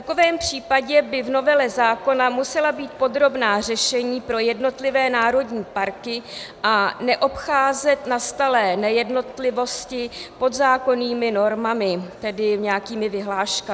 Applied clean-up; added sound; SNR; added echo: none; none; none; none.